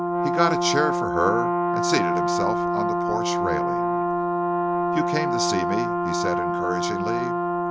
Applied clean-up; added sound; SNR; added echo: none; Brass instrument; -5 dB; none.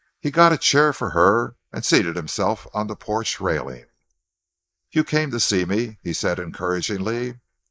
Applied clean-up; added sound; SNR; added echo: neural mask model Resemble Enhance denoiser.